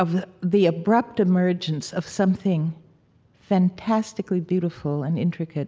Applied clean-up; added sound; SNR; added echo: none; none; none; none.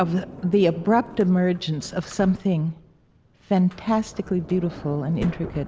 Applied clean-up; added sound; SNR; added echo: none; Sliding door; 16 dB; none.